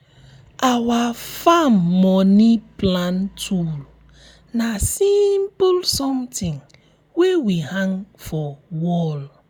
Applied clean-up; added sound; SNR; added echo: none; none; none; none.